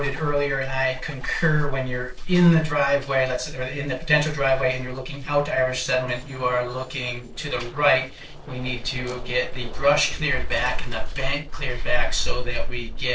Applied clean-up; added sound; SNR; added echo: neural separator model SepFormer DNS4.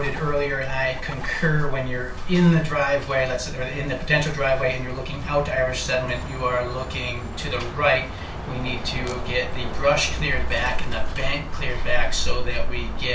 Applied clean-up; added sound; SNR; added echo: none; Bird; 1 dB; reverberation time 0.2 s.